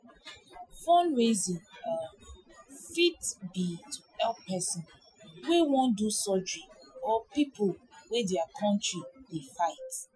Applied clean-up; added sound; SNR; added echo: classical method Wiener filter.